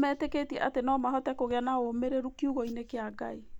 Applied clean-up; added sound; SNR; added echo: none; Cricket; 16 dB; none.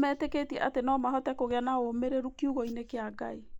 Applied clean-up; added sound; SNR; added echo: neural mask model Resemble Enhance denoiser.